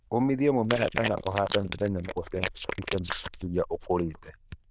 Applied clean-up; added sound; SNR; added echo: neural diffusion model UNIVERSE++.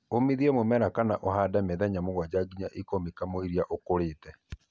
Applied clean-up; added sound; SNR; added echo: none; none; none; none.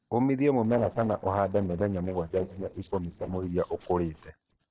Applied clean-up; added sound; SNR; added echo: neural separator model SepFormer DNS4.